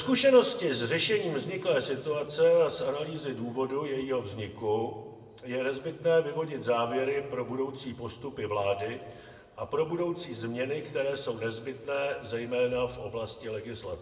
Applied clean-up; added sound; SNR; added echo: none; none; none; reverberation time 1.3 s.